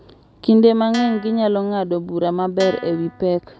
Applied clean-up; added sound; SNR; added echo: none; Guitar; 16 dB; none.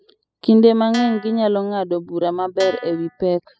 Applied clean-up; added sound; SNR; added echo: classical method spectral subtraction.